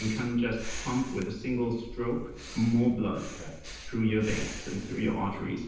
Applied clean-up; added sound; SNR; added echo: none; Breathing; 11 dB; reverberation time 0.9 s.